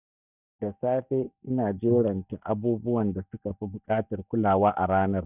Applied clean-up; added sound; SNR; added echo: neural mask model DeepFilterNet 3.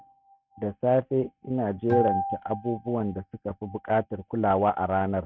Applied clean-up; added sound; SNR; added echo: neural mask model RNNoise.